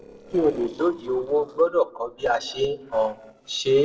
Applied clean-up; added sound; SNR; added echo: neural separator model SepFormer DNS4.